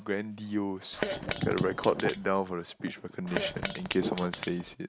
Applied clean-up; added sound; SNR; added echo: none; Fart; 6 dB; none.